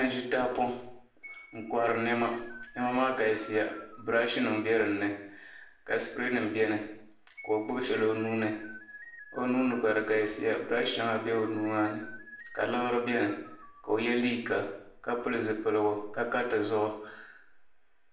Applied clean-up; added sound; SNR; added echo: none; Keyboard (musical); 18 dB; reverberation time 0.6 s.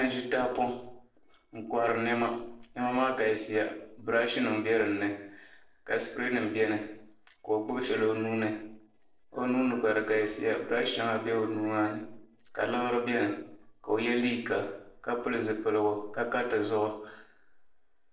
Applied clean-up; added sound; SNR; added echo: neural separator model SepFormer DNS4.